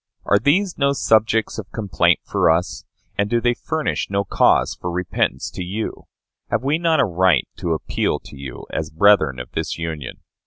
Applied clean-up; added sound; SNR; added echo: none; none; none; none.